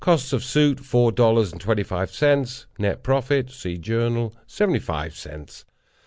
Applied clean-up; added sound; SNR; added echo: none; none; none; none.